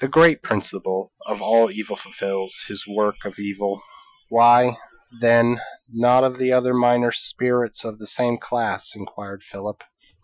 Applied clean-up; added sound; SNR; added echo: classical method Wiener filter.